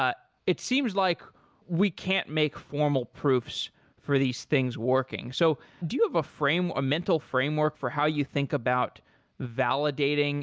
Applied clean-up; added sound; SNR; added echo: none; none; none; none.